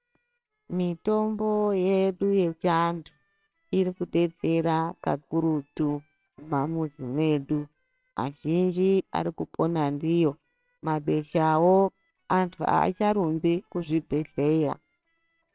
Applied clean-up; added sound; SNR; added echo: neural separator model SepFormer WHAMR!.